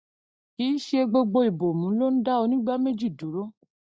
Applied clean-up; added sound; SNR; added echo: neural mask model DeepFilterNet 3.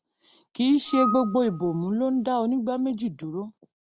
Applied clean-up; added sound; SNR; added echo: none; Screech / Glass; 7 dB; none.